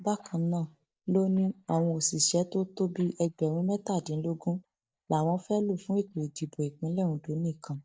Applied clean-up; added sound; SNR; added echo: neural mask model DeepFilterNet 3.